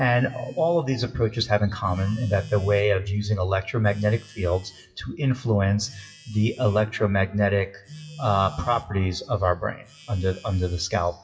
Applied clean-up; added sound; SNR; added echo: classical method WPE with log-MMSE.